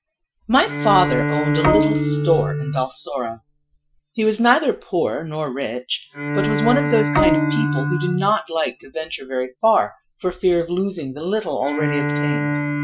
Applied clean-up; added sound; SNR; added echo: classical method Wiener filter.